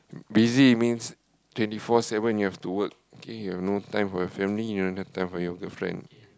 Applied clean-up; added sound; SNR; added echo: none; none; none; none.